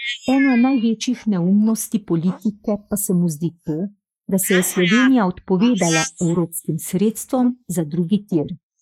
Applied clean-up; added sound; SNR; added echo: neural mask model Resemble Enhance denoiser.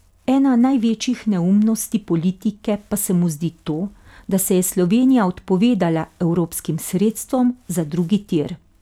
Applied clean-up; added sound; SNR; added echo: none; none; none; none.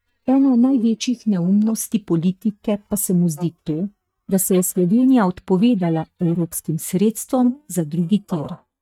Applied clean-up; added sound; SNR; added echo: neural mask model DeepFilterNet 3.